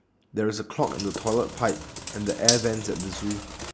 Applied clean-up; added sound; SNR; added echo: none; Bathtub (filling or washing); 4 dB; none.